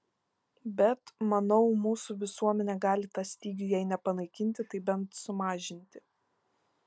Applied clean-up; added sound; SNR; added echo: none; none; none; none.